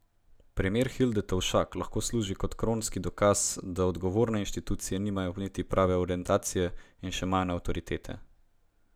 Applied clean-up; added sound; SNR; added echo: none; none; none; none.